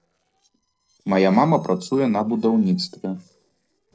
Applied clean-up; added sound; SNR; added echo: neural separator model SepFormer DNS4.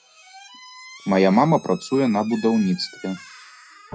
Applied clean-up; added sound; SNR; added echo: classical method WPE with log-MMSE.